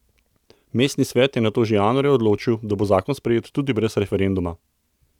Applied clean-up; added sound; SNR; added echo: none; none; none; none.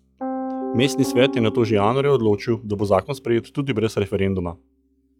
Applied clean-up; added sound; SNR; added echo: classical method log-MMSE.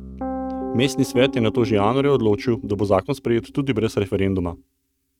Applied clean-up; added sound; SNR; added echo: neural mask model RNNoise.